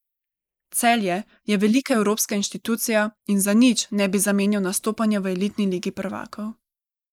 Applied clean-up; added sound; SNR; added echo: neural mask model Resemble Enhance denoiser.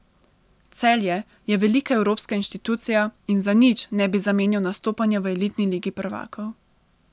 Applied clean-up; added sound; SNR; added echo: none; none; none; none.